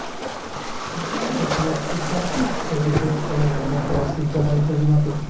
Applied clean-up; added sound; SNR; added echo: none; Waves, surf; 3 dB; reverberation time 0.6 s.